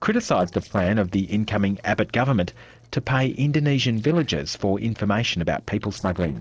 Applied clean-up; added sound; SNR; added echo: neural separator model SepFormer DNS4.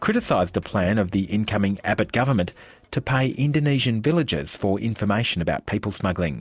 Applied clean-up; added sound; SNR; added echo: none; none; none; none.